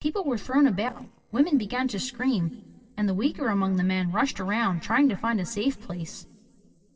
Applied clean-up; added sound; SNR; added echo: neural separator model SepFormer DNS4.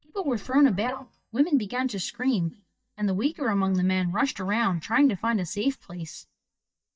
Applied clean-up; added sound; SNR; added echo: neural mask model DeepFilterNet 3.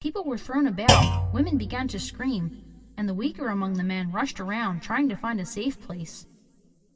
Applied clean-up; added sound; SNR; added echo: none; Thump, thud; -1 dB; reverberation time 2.2 s.